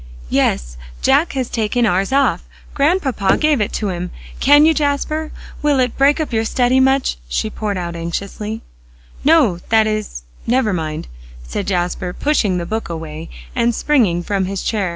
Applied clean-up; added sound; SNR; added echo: none; Knock / Wood; 12 dB; none.